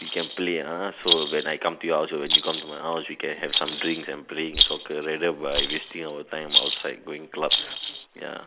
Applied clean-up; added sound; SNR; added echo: neural mask model Resemble Enhance denoiser.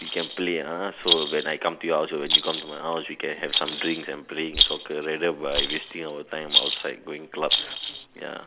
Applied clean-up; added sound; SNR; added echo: none; Rattle; -1 dB; none.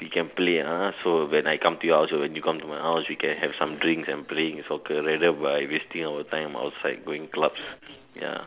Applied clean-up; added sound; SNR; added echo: none; none; none; none.